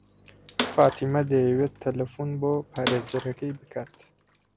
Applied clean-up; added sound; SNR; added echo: none; Bathtub (filling or washing) / Water / Splash, splatter; 10 dB; none.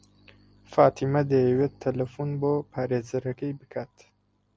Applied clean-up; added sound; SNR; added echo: none; none; none; none.